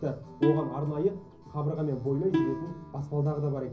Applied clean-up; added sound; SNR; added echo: none; Plucked string instrument; 3 dB; reverberation time 0.5 s.